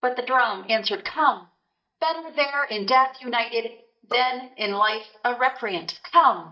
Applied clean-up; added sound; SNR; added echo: neural mask model DeepFilterNet 3.